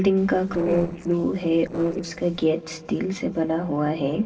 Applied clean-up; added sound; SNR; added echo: neural separator model SepFormer DNS4.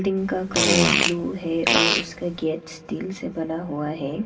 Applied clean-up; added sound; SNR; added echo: none; Fart; -3 dB; reverberation time 1.9 s.